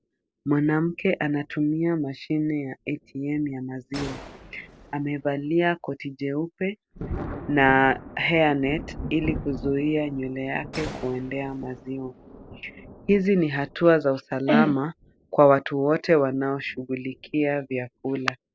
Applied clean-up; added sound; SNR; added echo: none; Thunder + Gunshot, gunfire; 15 dB; none.